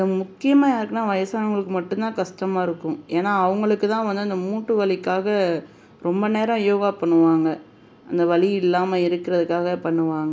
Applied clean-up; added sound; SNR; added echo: none; none; none; none.